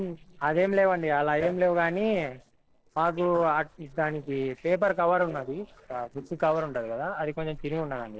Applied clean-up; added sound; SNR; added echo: neural separator model SepFormer DNS4.